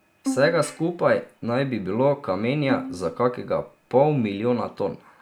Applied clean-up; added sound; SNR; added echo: none; Bowed string instrument; 11 dB; none.